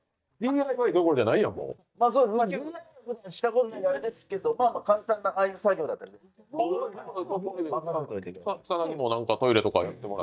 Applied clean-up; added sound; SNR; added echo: neural mask model DeepFilterNet 3.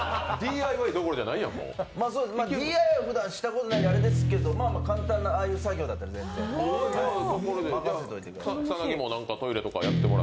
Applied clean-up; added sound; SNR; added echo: none; Guitar; 4 dB; none.